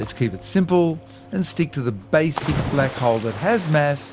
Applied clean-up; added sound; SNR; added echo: none; Cricket / Waves, surf; 11 dB; none.